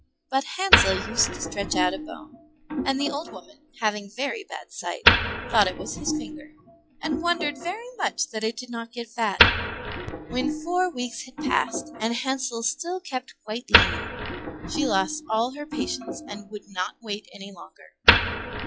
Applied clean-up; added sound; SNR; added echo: classical method log-MMSE.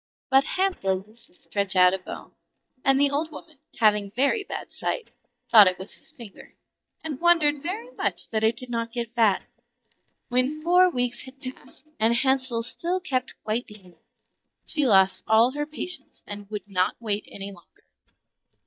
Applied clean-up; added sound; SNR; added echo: neural mask model DeepFilterNet 3.